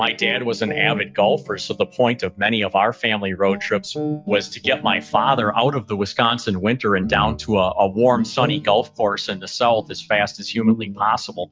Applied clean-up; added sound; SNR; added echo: neural mask model DeepFilterNet 3.